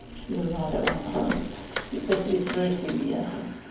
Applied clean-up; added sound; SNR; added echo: none; Bicycle; 9 dB; reverberation time 0.9 s.